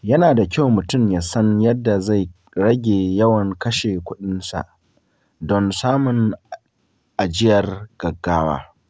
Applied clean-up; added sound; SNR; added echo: none; none; none; none.